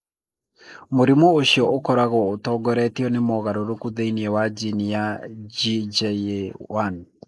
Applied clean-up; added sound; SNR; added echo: neural mask model Resemble Enhance denoiser.